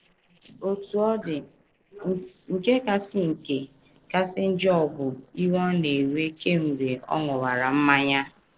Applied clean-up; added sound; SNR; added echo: neural separator model SepFormer DNS4.